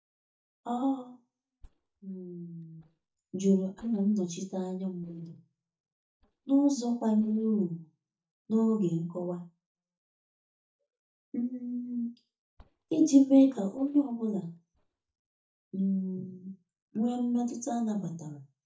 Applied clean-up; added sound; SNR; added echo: neural mask model DeepFilterNet 3.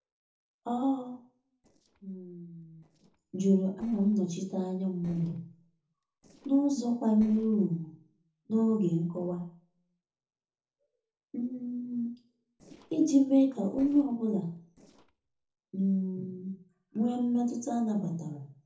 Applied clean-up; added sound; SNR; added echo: neural separator model SepFormer DNS4.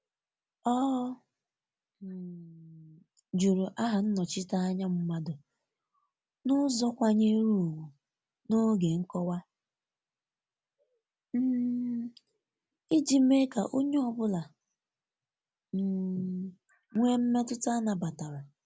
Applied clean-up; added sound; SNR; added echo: none; none; none; none.